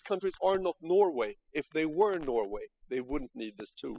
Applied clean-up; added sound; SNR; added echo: classical method spectral subtraction.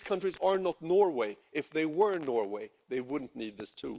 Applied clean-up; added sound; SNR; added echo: neural mask model Resemble Enhance denoiser.